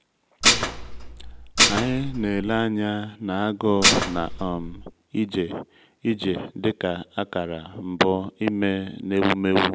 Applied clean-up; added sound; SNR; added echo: none; Dishes, pots, and pans; -2 dB; none.